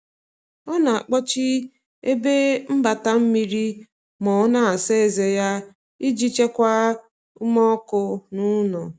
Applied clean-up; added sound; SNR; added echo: none; none; none; none.